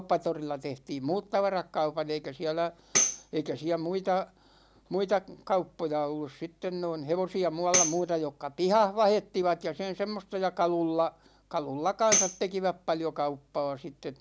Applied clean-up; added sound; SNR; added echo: none; Tambourine; 2 dB; none.